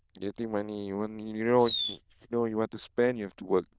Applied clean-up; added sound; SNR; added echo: neural diffusion model UNIVERSE++.